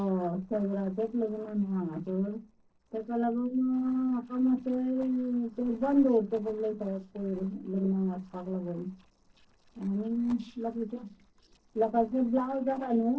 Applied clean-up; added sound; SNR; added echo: neural separator model SepFormer DNS4.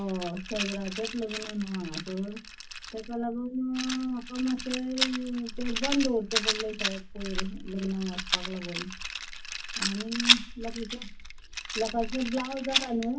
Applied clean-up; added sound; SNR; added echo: none; Rattle; 1 dB; reverberation time 0.3 s.